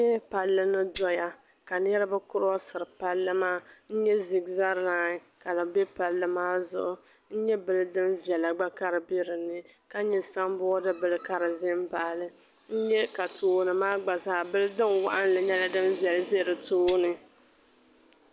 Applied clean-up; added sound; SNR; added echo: none; Tambourine; 5 dB; none.